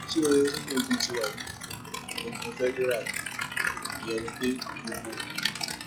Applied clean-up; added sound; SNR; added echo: classical method log-MMSE.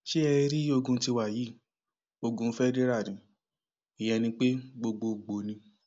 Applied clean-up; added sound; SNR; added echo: none; none; none; none.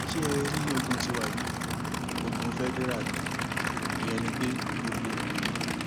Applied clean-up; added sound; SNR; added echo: none; Idling / Aircraft; -4 dB; none.